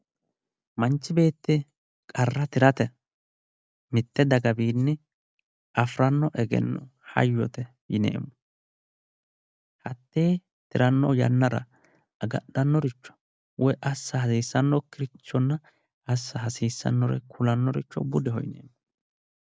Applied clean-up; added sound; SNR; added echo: none; none; none; none.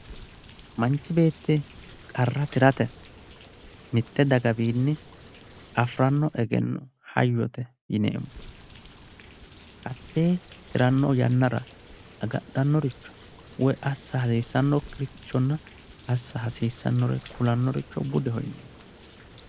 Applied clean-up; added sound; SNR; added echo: none; Rain; 20 dB; none.